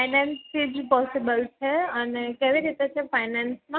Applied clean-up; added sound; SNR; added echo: none; none; none; none.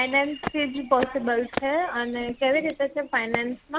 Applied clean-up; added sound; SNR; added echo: none; Walk, footsteps; 11 dB; none.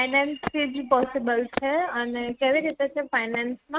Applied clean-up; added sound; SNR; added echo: neural mask model RNNoise.